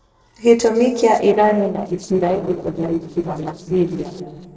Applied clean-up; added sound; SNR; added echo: neural separator model SepFormer DNS4.